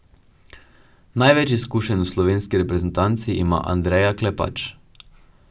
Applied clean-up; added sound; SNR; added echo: none; none; none; none.